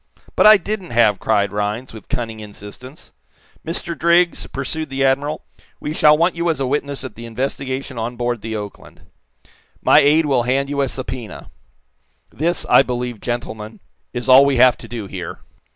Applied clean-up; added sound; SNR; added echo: none; none; none; none.